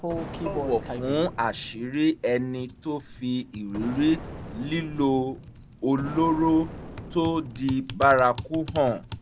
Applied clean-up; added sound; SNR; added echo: none; Explosion + Typing; 11 dB; none.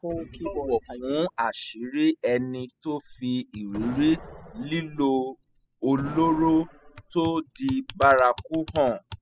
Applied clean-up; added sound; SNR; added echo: classical method spectral subtraction.